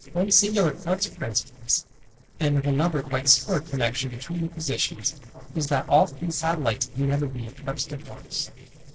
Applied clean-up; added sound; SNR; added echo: neural separator model SepFormer DNS4.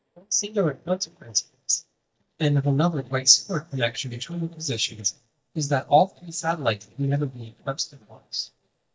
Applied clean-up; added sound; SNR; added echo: neural mask model DeepFilterNet 3.